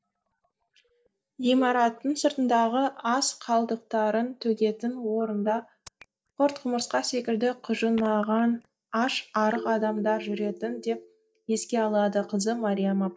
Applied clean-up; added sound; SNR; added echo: neural mask model DeepFilterNet 3.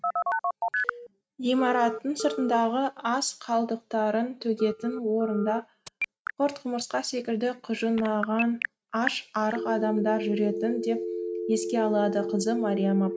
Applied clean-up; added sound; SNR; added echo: neural mask model RNNoise.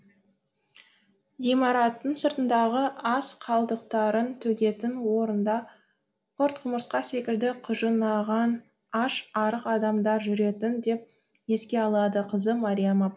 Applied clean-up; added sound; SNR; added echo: none; none; none; none.